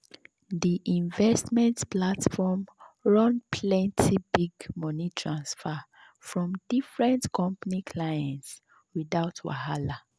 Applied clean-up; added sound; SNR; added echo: none; none; none; none.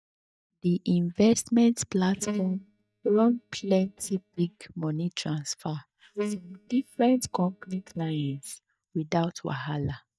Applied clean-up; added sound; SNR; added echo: neural mask model DeepFilterNet 3.